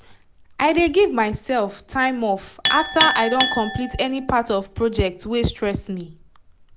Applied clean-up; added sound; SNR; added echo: none; Chink, clink; 8 dB; none.